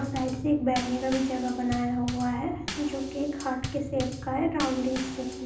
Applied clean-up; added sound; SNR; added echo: none; Bass drum / Snare drum / Drum kit; 8 dB; reverberation time 0.6 s.